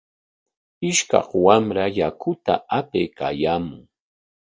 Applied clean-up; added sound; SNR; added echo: none; none; none; none.